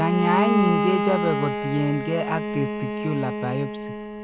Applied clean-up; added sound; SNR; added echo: none; Bowed string instrument; 1 dB; none.